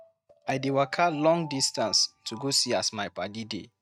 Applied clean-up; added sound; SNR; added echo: neural mask model RNNoise.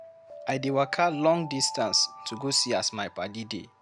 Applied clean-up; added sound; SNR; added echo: none; Alarm; 16 dB; none.